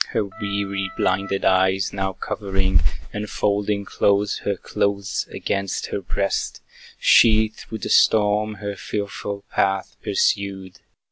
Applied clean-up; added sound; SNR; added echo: none; Organ; 16 dB; none.